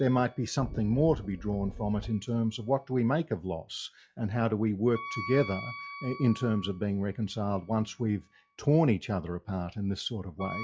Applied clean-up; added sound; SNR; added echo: classical method log-MMSE.